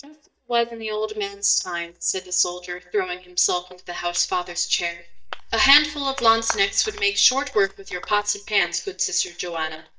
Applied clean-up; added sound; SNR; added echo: neural mask model DeepFilterNet 3.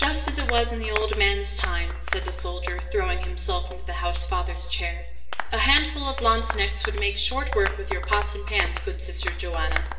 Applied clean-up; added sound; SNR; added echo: none; Applause; 12 dB; reverberation time 0.8 s.